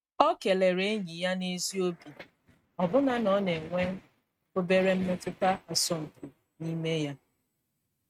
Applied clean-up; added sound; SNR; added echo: neural mask model RNNoise.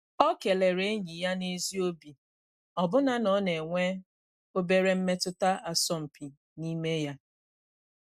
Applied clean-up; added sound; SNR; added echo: none; none; none; none.